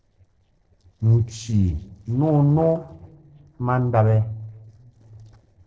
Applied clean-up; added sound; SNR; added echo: neural separator model SepFormer DNS4.